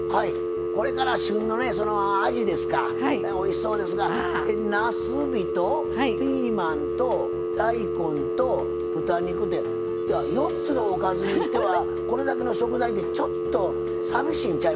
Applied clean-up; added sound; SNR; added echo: none; Telephone; 0 dB; none.